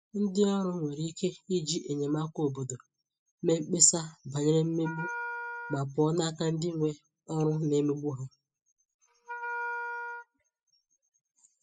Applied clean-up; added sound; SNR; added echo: classical method spectral subtraction.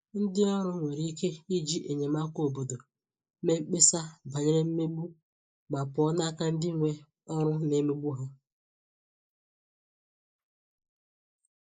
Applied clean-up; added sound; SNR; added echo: neural mask model Resemble Enhance denoiser.